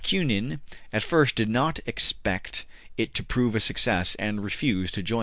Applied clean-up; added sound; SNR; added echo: none; none; none; none.